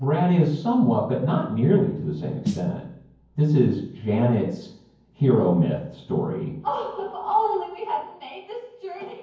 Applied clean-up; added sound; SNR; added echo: none; Snare drum; 12 dB; reverberation time 0.9 s.